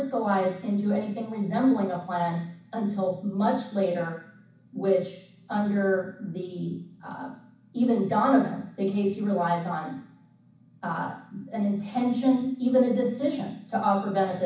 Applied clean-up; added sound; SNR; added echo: none; none; none; reverberation time 0.6 s.